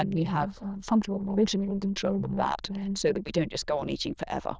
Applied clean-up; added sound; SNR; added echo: neural diffusion model UNIVERSE++.